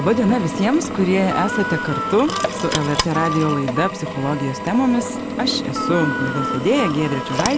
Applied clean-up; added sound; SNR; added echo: none; Drill + Harmonica; 4 dB; none.